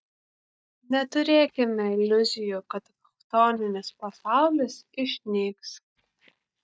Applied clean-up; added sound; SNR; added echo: neural mask model DeepFilterNet 3.